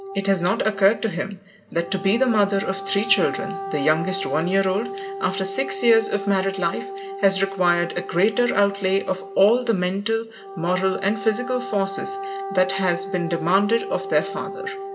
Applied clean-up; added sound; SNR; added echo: none; Wind instrument, woodwind instrument; 10 dB; reverberation time 1.0 s.